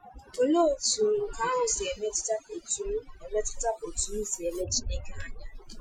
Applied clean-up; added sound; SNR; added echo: classical method Wiener filter.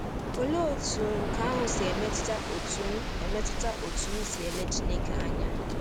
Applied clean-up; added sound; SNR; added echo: none; Waves, surf; -3 dB; none.